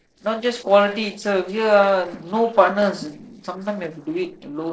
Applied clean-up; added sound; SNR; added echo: neural separator model SepFormer DNS4.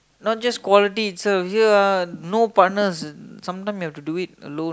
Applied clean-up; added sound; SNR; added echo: none; none; none; none.